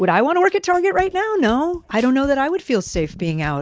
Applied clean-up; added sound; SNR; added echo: neural mask model DeepFilterNet 3.